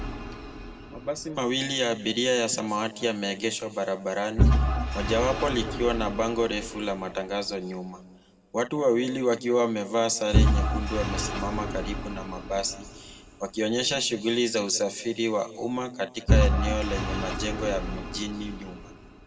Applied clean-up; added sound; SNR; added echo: none; Engine / Vehicle; 1 dB; reverberation time 1.3 s.